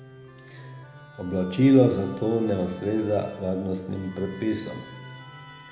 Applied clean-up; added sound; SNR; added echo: none; Musical instrument; 19 dB; reverberation time 0.8 s.